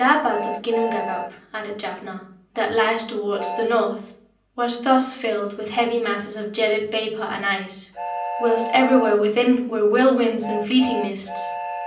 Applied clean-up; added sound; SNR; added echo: none; Train; 11 dB; reverberation time 0.6 s.